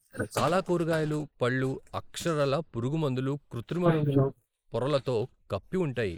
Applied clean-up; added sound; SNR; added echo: neural mask model Resemble Enhance denoiser.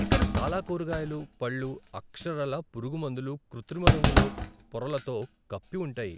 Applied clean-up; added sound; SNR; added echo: none; Thump, thud; -3 dB; none.